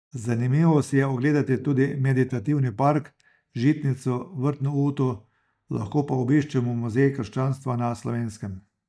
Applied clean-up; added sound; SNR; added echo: neural mask model DeepFilterNet 3.